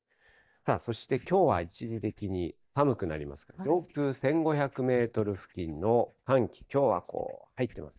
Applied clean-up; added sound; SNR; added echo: neural mask model DeepFilterNet 3.